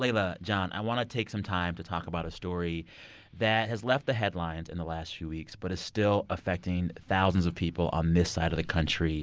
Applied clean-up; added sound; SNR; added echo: none; none; none; none.